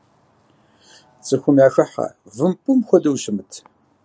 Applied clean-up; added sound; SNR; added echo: none; none; none; none.